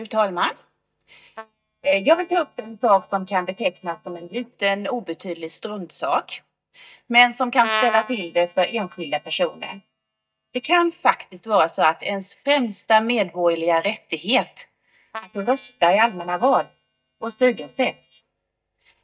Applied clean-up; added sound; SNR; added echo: neural mask model DeepFilterNet 3.